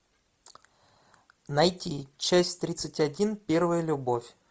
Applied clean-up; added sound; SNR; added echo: none; none; none; none.